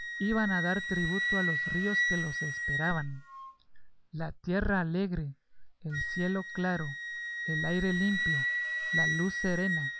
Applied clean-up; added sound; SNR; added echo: none; Wind instrument, woodwind instrument; 1 dB; none.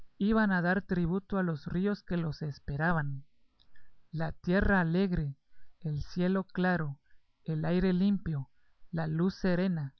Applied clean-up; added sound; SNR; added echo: none; none; none; none.